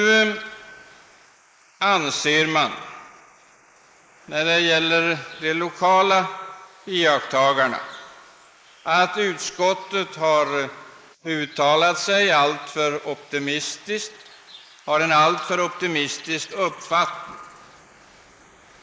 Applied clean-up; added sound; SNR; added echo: neural mask model Resemble Enhance denoiser.